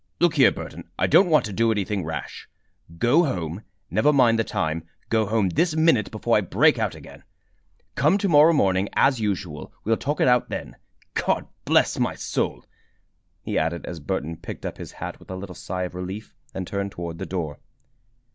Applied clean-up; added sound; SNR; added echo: none; none; none; none.